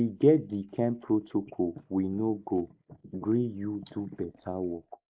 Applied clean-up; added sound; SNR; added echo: neural mask model Resemble Enhance denoiser.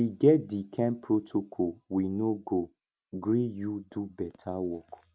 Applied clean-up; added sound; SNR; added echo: none; none; none; none.